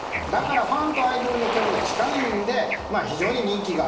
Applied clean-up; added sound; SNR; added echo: none; Bird / Ocean; 4 dB; reverberation time 0.8 s.